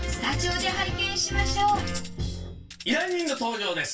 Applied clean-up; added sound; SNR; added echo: none; Tambourine; 16 dB; reverberation time 0.2 s.